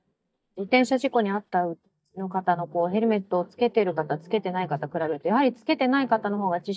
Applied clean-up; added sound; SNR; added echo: neural mask model DeepFilterNet 3.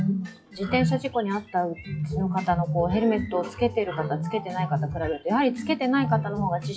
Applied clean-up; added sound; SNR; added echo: classical method WPE with log-MMSE.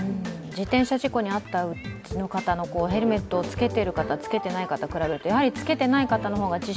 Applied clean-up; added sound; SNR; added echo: none; none; none; none.